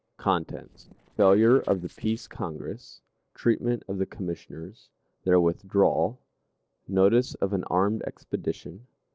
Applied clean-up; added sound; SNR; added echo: neural separator model SepFormer DNS4.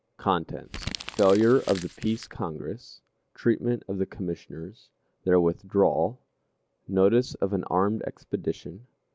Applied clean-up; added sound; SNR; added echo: none; Crumpling, crinkling; 13 dB; none.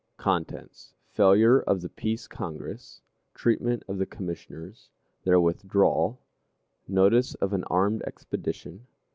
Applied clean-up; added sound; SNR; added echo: none; none; none; none.